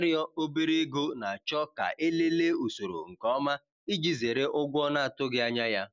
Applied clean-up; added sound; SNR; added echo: none; none; none; none.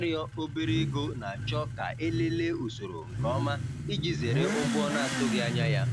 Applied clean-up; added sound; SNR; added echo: none; Motorcycle / Accelerating, revving, vroom; -1 dB; none.